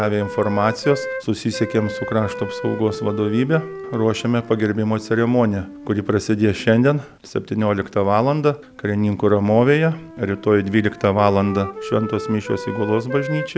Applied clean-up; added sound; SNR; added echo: none; Wind instrument, woodwind instrument; 13 dB; none.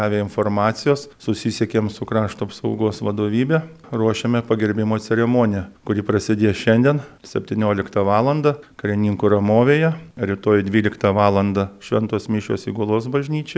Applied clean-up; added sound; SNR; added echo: none; none; none; none.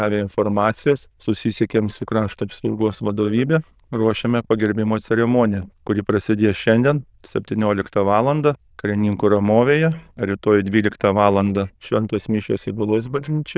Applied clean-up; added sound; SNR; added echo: neural diffusion model UNIVERSE++.